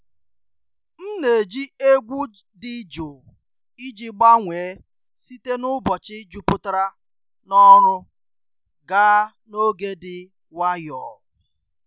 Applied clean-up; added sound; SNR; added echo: none; none; none; none.